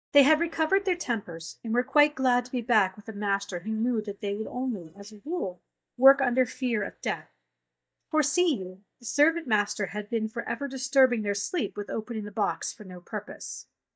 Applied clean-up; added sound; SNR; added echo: neural mask model DeepFilterNet 3.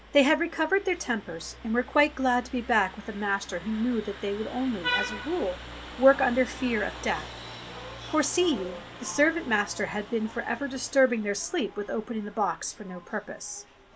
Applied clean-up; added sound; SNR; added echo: none; Vehicle horn, car horn, honking; 13 dB; none.